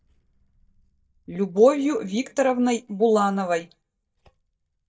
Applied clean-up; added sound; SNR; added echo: neural mask model DeepFilterNet 3.